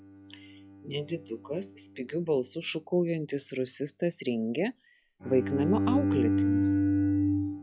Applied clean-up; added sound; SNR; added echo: classical method log-MMSE.